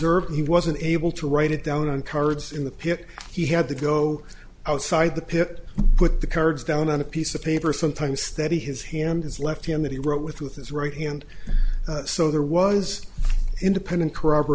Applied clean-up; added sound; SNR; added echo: none; none; none; none.